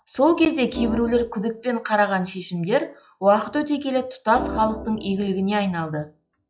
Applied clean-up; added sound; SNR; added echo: classical method log-MMSE.